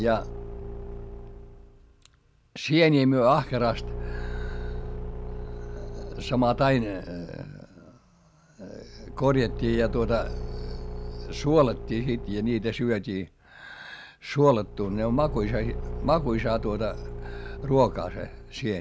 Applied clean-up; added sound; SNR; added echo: none; Engine / Car; 8 dB; none.